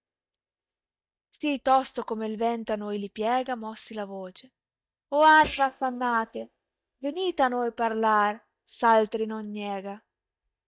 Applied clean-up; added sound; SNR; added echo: neural mask model DeepFilterNet 3.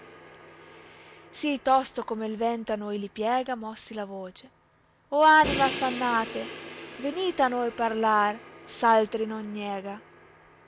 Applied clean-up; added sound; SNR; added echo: none; Crash cymbal; 13 dB; none.